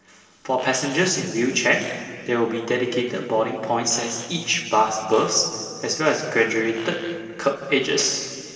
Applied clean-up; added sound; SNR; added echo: neural separator model SepFormer DNS4.